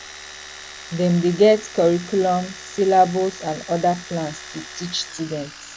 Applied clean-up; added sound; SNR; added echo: none; Domestic sounds, home sounds; 16 dB; none.